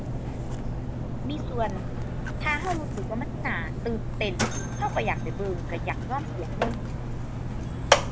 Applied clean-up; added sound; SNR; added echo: none; Mechanisms; -5 dB; none.